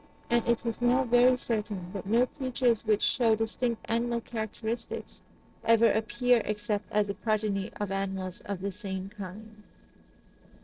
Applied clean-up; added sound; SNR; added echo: neural separator model SepFormer DNS4.